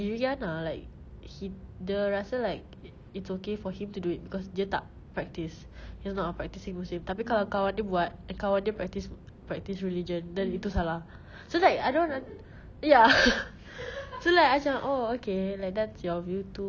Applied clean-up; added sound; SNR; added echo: none; none; none; none.